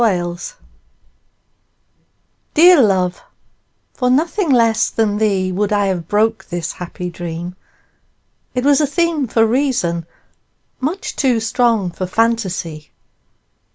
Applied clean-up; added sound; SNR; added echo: none; none; none; none.